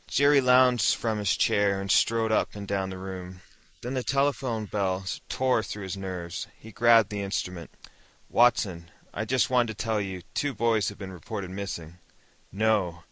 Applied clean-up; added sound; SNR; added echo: neural mask model Resemble Enhance denoiser.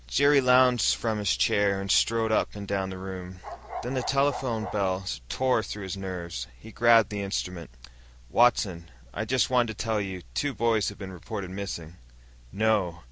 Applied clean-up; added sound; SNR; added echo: none; Bark; 11 dB; none.